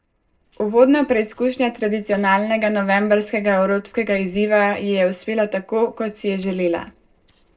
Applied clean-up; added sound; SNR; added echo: neural separator model SepFormer DNS4.